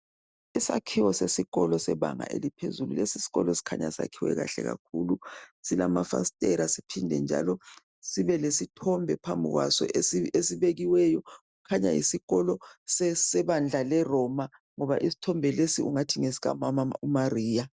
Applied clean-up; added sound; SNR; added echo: none; none; none; none.